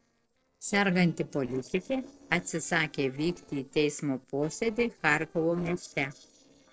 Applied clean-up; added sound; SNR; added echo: neural separator model SepFormer DNS4.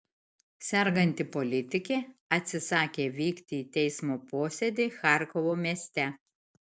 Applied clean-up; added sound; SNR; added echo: none; none; none; none.